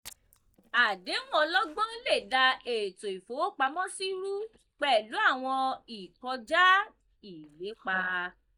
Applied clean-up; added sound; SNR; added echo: neural mask model DeepFilterNet 3.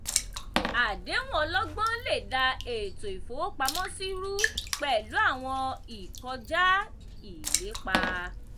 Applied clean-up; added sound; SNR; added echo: none; Water / Splash, splatter; 4 dB; none.